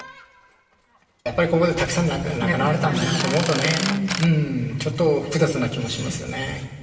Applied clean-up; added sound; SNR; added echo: none; Drill; 12 dB; reverberation time 2.0 s.